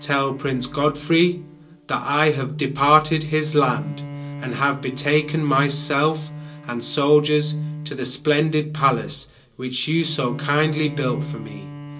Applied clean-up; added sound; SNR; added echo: none; Bowed string instrument; 15 dB; reverberation time 0.2 s.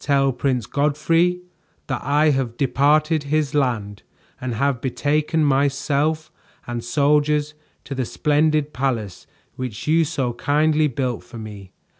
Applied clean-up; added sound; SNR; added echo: none; none; none; none.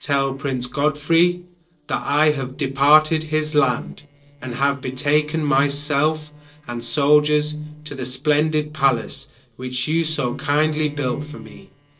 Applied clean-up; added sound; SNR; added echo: neural separator model SepFormer DNS4.